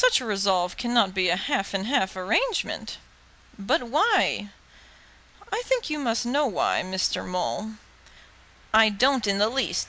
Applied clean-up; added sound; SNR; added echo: none; none; none; none.